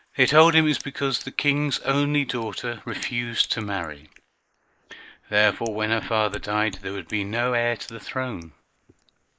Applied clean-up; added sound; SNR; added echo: neural mask model Resemble Enhance denoiser.